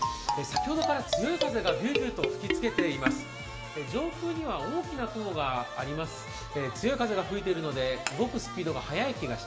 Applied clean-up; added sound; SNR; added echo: none; Marimba, xylophone; 0 dB; reverberation time 0.6 s.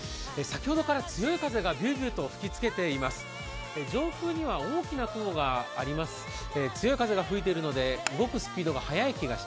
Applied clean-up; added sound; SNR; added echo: none; none; none; none.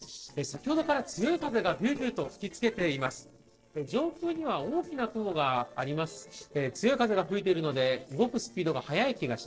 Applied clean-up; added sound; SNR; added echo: neural separator model SepFormer DNS4.